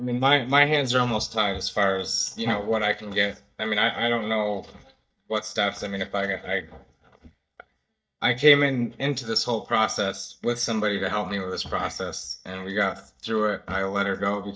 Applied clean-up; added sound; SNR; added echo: neural mask model DeepFilterNet 3.